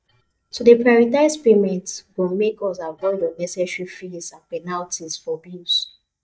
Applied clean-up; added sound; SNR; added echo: neural mask model DeepFilterNet 3.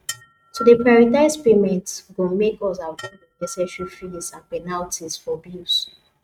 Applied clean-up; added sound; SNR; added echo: neural mask model RNNoise.